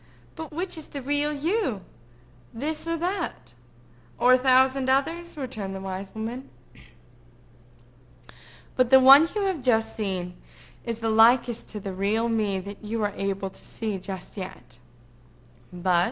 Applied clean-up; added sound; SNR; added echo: none; none; none; none.